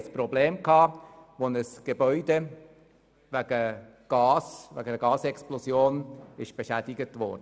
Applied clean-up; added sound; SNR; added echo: none; none; none; none.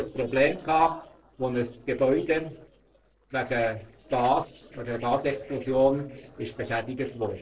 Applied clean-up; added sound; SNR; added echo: neural separator model SepFormer DNS4.